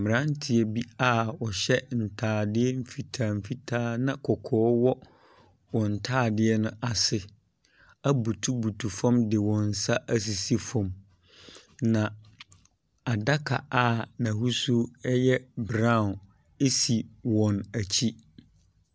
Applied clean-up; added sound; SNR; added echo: none; none; none; none.